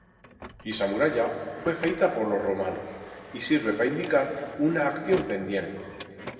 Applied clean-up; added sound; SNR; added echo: none; Printer; 16 dB; reverberation time 2.2 s.